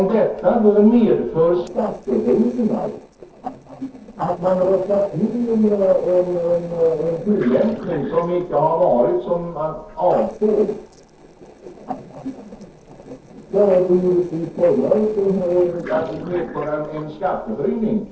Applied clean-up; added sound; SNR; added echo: neural separator model SepFormer DNS4.